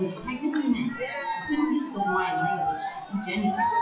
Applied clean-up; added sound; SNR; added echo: classical method WPE with log-MMSE.